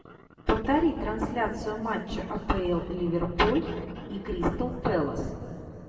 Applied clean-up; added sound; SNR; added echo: none; none; none; reverberation time 2.3 s.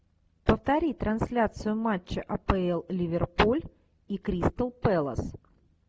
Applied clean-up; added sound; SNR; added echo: none; none; none; none.